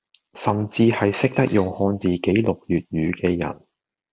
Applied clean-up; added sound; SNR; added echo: none; Coin (dropping); 15 dB; none.